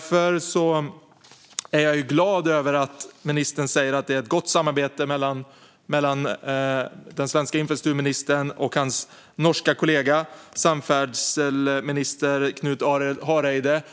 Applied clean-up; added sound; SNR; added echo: none; none; none; none.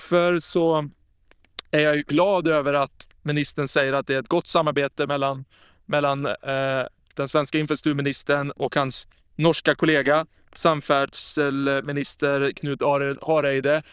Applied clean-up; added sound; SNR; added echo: neural diffusion model UNIVERSE++.